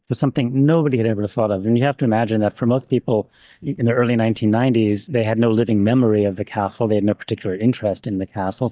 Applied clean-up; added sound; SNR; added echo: neural mask model DeepFilterNet 3.